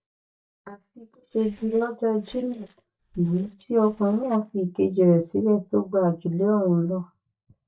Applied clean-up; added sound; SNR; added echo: neural mask model DeepFilterNet 3.